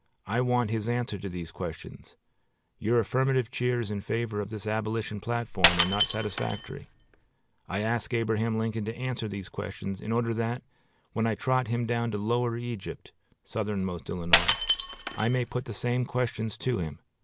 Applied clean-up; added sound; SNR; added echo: none; Shatter; -4 dB; none.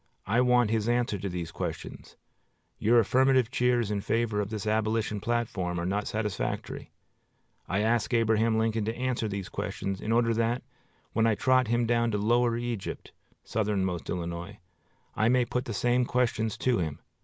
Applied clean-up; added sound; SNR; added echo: none; none; none; none.